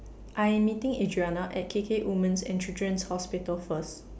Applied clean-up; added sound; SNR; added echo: none; none; none; none.